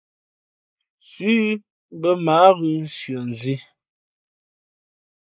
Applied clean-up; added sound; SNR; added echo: neural mask model Resemble Enhance denoiser.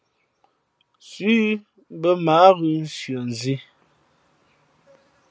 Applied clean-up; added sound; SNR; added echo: none; none; none; none.